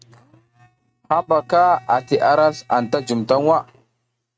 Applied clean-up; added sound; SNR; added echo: neural mask model RNNoise.